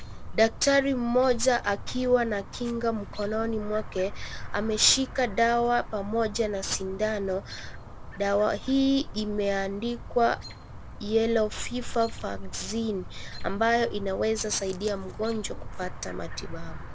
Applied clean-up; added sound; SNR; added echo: none; Chirp, tweet; 9 dB; none.